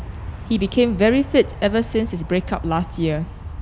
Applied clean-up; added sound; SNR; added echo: none; Aircraft; 11 dB; none.